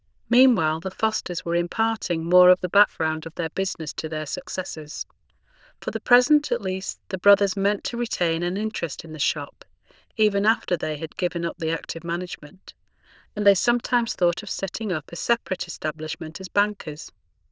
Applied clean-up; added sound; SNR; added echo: neural diffusion model UNIVERSE++.